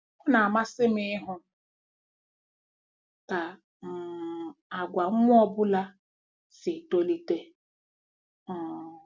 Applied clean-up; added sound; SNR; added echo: none; none; none; none.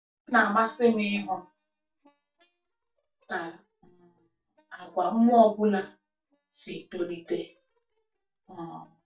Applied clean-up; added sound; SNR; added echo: neural mask model DeepFilterNet 3.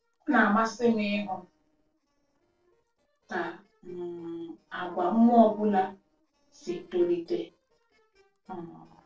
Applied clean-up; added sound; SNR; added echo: neural separator model SepFormer DNS4.